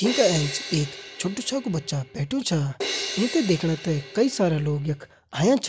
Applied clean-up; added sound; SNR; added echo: none; Crash cymbal; 10 dB; none.